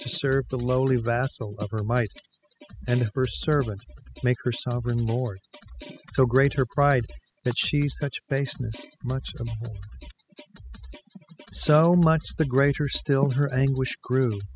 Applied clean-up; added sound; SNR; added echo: classical method spectral subtraction.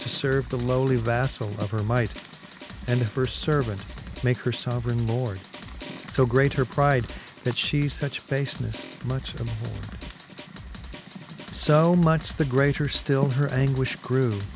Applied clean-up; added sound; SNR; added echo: none; Fire + Drum; 13 dB; none.